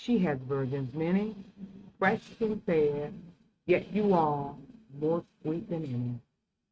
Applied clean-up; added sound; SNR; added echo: neural mask model RNNoise.